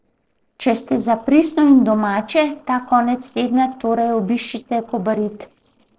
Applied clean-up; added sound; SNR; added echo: neural separator model SepFormer DNS4.